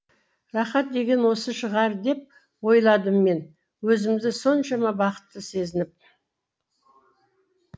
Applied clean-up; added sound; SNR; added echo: none; none; none; none.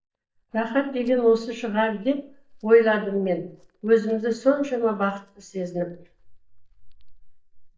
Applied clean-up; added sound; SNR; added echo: neural mask model DeepFilterNet 3.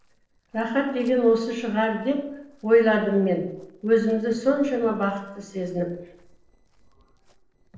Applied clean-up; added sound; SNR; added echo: neural separator model SepFormer DNS4.